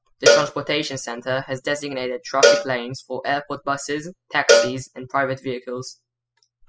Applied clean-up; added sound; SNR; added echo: classical method spectral subtraction.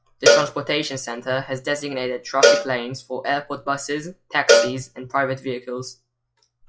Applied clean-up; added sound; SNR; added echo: classical method log-MMSE.